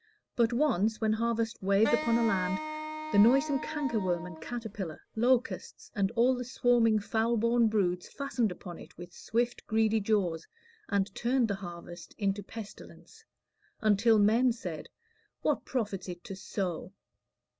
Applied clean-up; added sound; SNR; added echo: none; Wind instrument, woodwind instrument; 8 dB; none.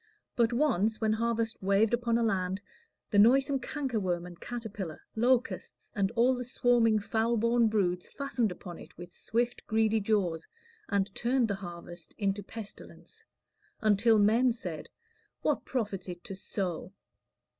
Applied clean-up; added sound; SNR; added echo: none; none; none; none.